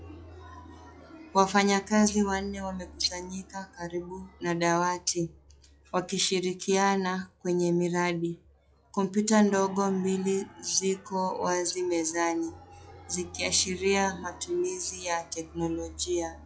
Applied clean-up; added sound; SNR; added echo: classical method log-MMSE.